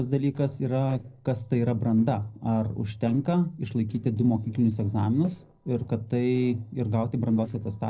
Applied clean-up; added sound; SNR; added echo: neural separator model SepFormer DNS4.